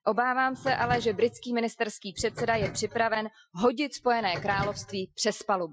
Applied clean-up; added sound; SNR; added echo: classical method Wiener filter.